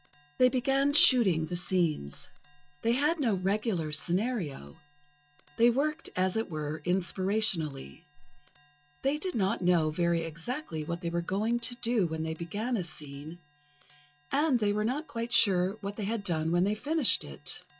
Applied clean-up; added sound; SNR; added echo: classical method log-MMSE.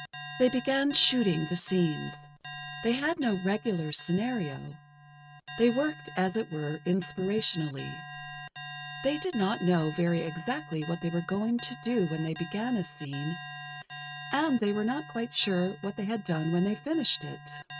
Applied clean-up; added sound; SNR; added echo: neural mask model RNNoise.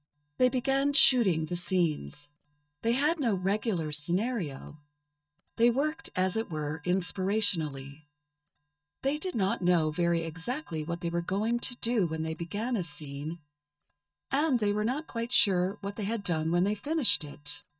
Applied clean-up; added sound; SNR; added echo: neural mask model DeepFilterNet 3.